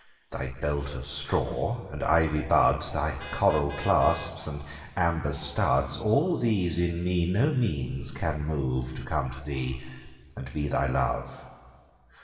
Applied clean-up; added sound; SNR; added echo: none; Vehicle horn, car horn, honking; 16 dB; reverberation time 1.9 s.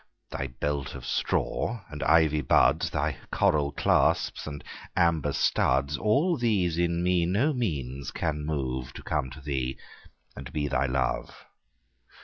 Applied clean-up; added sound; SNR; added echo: none; none; none; none.